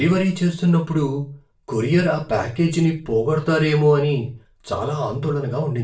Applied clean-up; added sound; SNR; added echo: none; none; none; reverberation time 0.3 s.